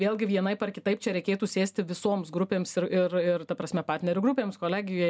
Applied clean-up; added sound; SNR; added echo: none; none; none; none.